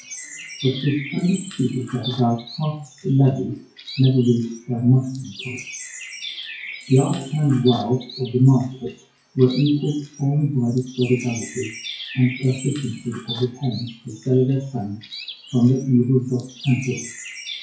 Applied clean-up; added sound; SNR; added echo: classical method WPE with log-MMSE.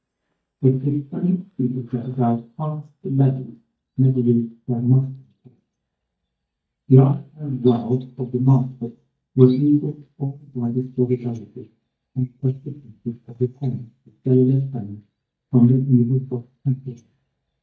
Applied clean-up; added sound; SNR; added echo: neural mask model DeepFilterNet 3.